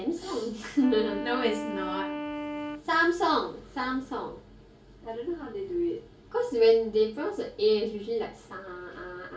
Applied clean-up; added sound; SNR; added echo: none; Wind instrument, woodwind instrument; 8 dB; reverberation time 0.1 s.